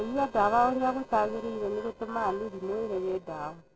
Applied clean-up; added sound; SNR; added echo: neural separator model SepFormer DNS4.